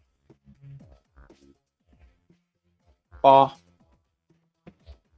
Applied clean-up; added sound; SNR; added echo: neural mask model RNNoise.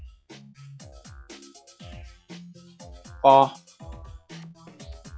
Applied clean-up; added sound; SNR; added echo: classical method log-MMSE.